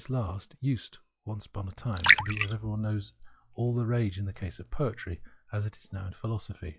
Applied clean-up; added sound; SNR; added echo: classical method log-MMSE.